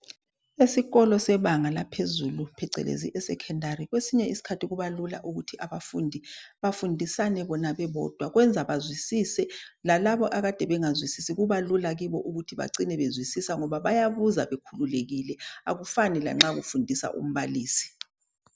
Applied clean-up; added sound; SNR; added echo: none; none; none; none.